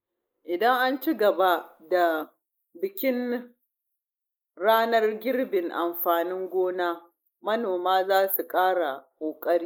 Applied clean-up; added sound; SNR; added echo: neural mask model Resemble Enhance denoiser.